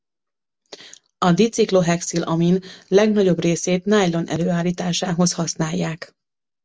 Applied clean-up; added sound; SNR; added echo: none; none; none; none.